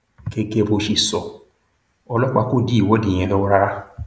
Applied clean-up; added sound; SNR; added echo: none; none; none; none.